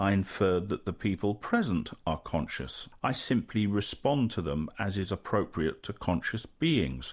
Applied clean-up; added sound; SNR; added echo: none; none; none; none.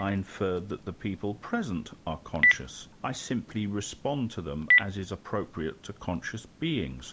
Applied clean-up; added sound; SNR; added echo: none; Telephone; 0 dB; none.